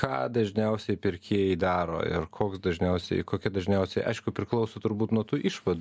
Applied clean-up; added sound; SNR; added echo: none; none; none; none.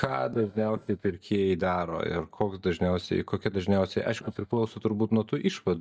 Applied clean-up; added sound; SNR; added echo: neural mask model DeepFilterNet 3.